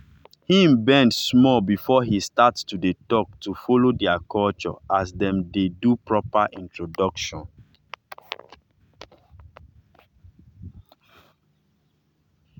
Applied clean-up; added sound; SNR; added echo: none; none; none; none.